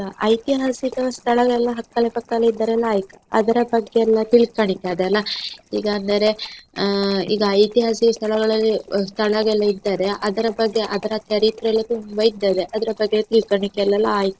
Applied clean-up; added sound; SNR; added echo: neural separator model SepFormer DNS4.